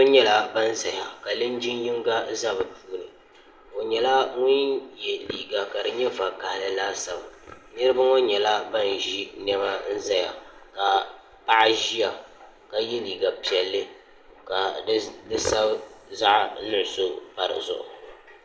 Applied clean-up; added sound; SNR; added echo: none; none; none; reverberation time 0.7 s.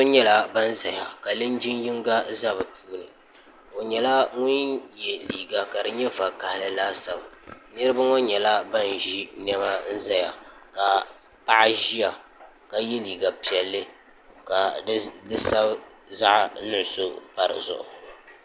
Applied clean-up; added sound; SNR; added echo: none; none; none; none.